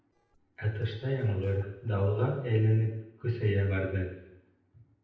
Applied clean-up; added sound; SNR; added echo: neural separator model SepFormer DNS4.